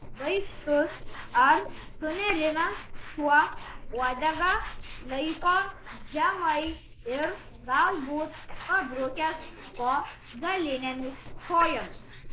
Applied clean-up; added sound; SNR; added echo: neural mask model Resemble Enhance denoiser.